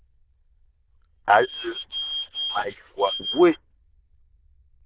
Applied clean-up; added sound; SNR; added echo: neural diffusion model UNIVERSE++.